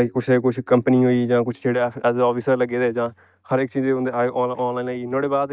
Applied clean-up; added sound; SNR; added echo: neural mask model DeepFilterNet 3.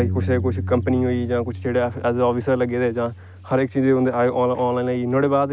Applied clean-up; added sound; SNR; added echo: none; Bass guitar; 10 dB; none.